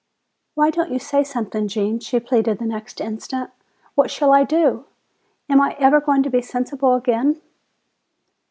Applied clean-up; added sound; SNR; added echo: none; none; none; none.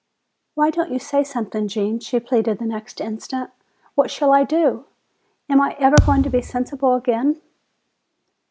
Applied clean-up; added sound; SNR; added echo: none; Thump, thud; 1 dB; none.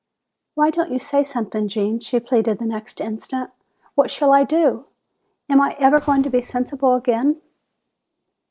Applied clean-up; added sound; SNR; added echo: neural separator model SepFormer DNS4.